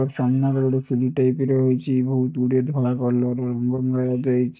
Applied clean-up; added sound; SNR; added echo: neural mask model DeepFilterNet 3.